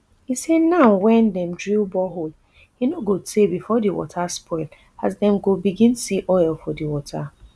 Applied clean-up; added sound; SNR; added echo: none; none; none; none.